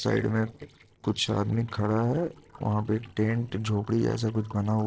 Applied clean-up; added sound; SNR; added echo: neural separator model SepFormer DNS4.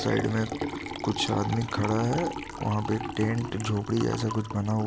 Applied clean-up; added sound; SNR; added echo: none; Liquid; 7 dB; none.